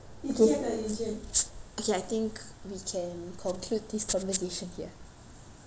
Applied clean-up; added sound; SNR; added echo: none; none; none; none.